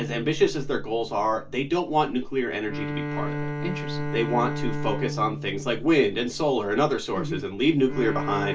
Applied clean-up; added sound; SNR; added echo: none; Bowed string instrument; 8 dB; reverberation time 0.2 s.